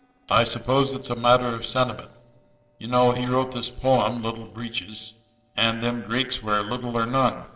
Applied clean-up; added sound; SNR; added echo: neural separator model SepFormer DNS4.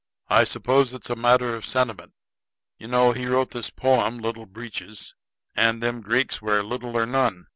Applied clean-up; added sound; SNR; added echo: none; none; none; none.